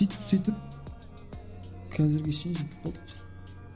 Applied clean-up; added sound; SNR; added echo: none; Chime; 17 dB; none.